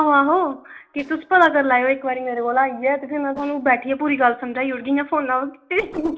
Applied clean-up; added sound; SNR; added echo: neural separator model SepFormer DNS4.